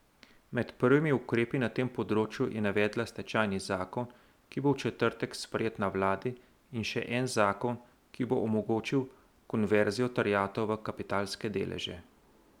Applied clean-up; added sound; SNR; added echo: none; none; none; none.